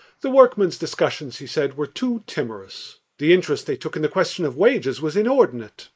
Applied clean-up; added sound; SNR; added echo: neural mask model Resemble Enhance denoiser.